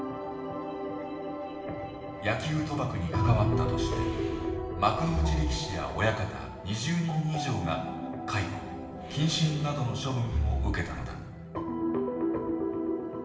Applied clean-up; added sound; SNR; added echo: none; Breathing; 5 dB; reverberation time 1.2 s.